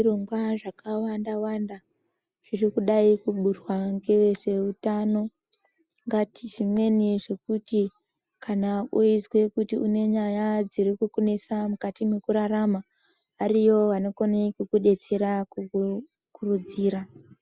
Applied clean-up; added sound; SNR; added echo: none; none; none; none.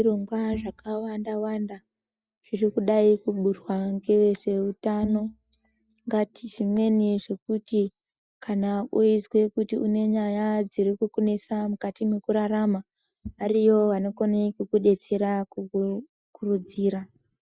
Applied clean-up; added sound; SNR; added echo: neural mask model DeepFilterNet 3.